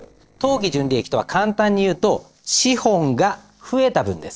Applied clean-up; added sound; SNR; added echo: neural separator model SepFormer DNS4.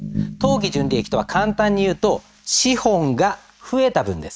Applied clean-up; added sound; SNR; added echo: neural mask model RNNoise.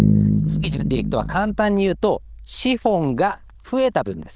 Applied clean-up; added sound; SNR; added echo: neural diffusion model UNIVERSE++.